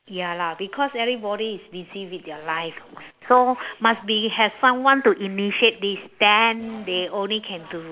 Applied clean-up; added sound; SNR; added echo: none; none; none; none.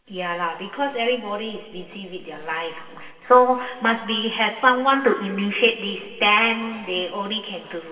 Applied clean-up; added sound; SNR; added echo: none; none; none; reverberation time 2.1 s.